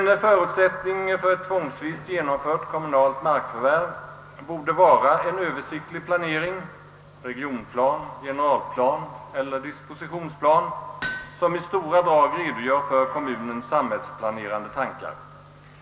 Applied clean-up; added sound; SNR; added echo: none; Hammer; 13 dB; reverberation time 0.3 s.